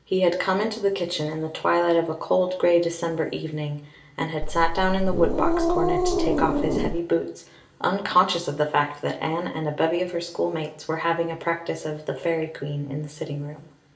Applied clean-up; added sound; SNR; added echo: none; Growling; -2 dB; reverberation time 0.9 s.